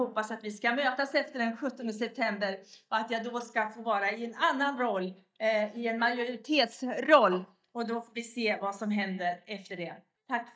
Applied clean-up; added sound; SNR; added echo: neural mask model DeepFilterNet 3.